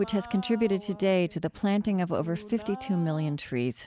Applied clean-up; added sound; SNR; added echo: none; none; none; none.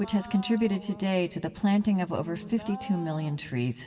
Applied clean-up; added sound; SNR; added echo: none; none; none; reverberation time 2.4 s.